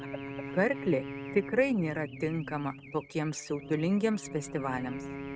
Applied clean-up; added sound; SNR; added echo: neural mask model RNNoise.